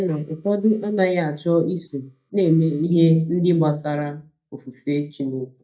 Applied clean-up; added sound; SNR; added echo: neural mask model DeepFilterNet 3.